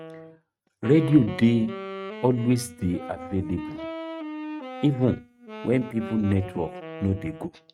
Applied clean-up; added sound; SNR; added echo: neural mask model RNNoise.